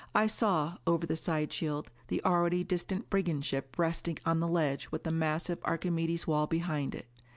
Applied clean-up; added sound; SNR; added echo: none; none; none; none.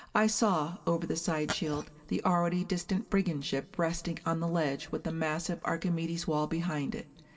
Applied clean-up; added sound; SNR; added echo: none; Glass; 7 dB; reverberation time 1.9 s.